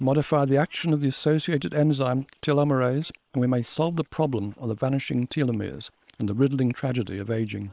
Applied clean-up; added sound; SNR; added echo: neural separator model SepFormer WHAM!.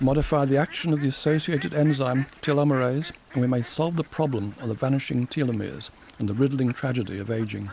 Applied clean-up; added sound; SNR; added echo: none; Fowl; 18 dB; none.